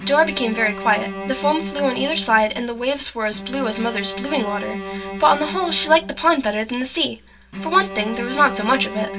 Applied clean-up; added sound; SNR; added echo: none; Bowed string instrument; 10 dB; reverberation time 0.2 s.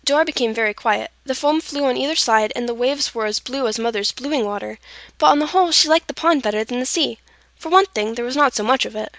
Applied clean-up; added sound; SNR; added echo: none; none; none; none.